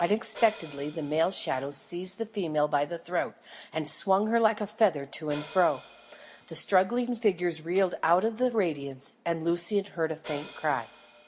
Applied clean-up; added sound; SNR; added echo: none; Hi-hat + Tambourine; 17 dB; none.